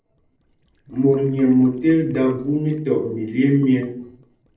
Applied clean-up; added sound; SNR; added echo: neural separator model SepFormer DNS4.